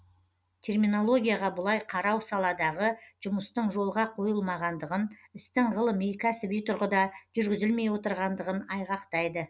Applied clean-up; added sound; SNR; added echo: none; none; none; none.